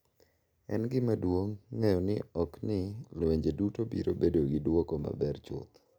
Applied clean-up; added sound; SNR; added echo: none; none; none; none.